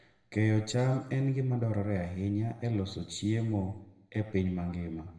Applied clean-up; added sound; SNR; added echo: none; none; none; reverberation time 0.9 s.